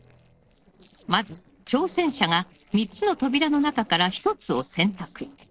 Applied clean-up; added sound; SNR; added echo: neural separator model SepFormer DNS4.